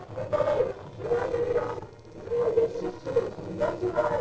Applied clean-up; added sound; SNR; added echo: neural separator model SepFormer DNS4.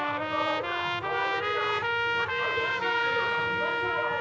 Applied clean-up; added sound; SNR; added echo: none; Trumpet; -5 dB; reverberation time 0.6 s.